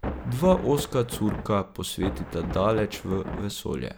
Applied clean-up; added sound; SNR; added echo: none; Thunder; 8 dB; none.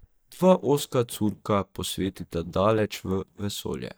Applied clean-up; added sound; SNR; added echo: neural mask model DeepFilterNet 3.